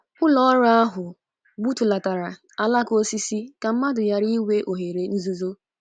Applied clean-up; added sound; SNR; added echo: none; none; none; none.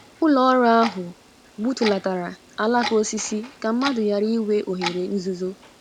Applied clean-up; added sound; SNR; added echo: none; Clock; 14 dB; none.